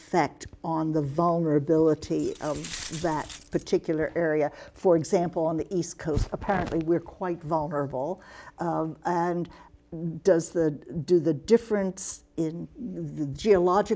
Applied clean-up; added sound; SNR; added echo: none; Glass; 16 dB; none.